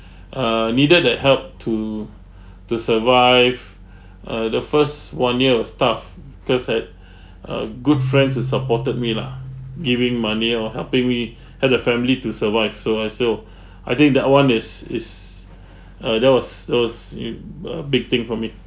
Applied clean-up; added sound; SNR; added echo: none; Keyboard (musical); 15 dB; none.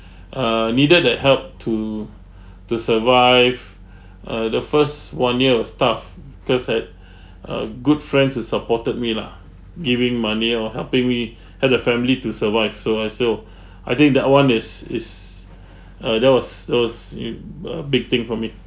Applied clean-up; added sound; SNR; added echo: none; none; none; none.